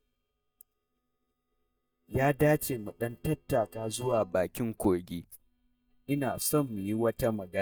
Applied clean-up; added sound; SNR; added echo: neural mask model DeepFilterNet 3.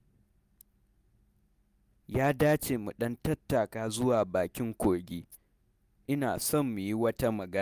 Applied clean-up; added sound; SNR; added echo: none; none; none; none.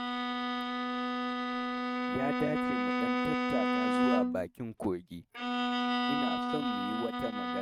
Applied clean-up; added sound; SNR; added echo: neural mask model RNNoise.